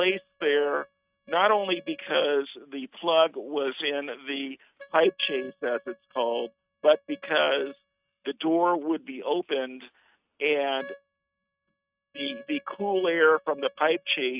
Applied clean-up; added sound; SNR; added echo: neural mask model RNNoise.